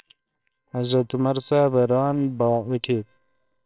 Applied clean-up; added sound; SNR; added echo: neural separator model SepFormer WHAMR!.